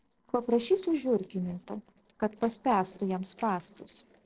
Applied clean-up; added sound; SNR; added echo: neural separator model SepFormer DNS4.